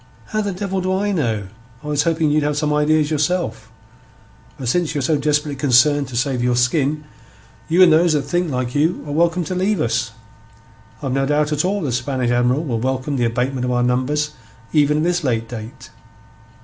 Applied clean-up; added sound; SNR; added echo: none; none; none; none.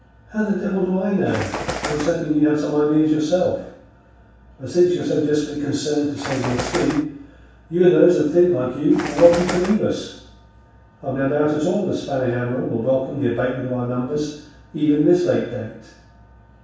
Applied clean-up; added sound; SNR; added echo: none; Bird; 7 dB; reverberation time 0.7 s.